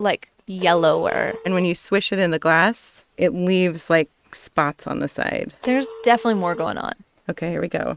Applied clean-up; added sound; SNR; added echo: neural mask model RNNoise.